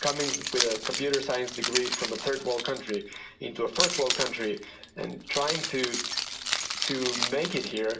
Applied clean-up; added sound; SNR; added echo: none; Keys jangling; 1 dB; reverberation time 0.7 s.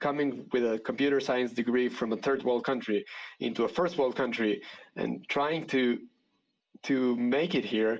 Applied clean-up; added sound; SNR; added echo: none; none; none; none.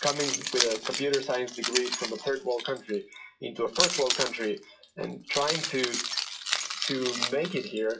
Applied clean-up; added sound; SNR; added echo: classical method WPE with log-MMSE.